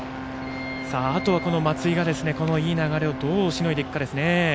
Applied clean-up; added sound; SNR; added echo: none; Brass instrument; 10 dB; none.